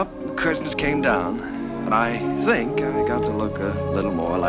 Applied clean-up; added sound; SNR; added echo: none; none; none; none.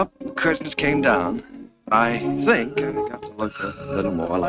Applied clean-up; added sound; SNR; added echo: neural mask model RNNoise.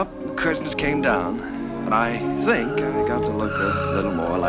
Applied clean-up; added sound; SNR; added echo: none; Car; 13 dB; none.